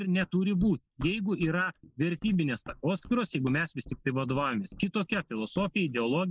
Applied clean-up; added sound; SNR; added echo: neural mask model Resemble Enhance denoiser.